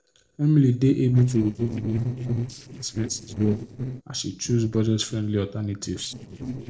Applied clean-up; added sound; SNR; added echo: neural separator model SepFormer DNS4.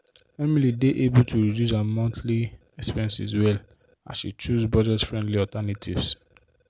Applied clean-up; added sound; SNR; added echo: none; none; none; none.